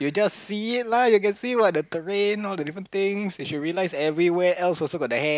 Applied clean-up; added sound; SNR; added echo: none; none; none; none.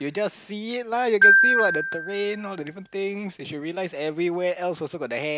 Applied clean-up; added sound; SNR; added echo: none; Glockenspiel; -4 dB; none.